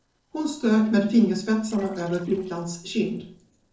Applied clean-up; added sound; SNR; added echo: neural separator model SepFormer DNS4.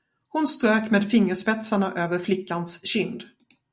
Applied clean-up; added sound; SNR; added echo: none; none; none; none.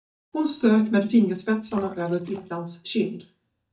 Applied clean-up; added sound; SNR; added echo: neural mask model DeepFilterNet 3.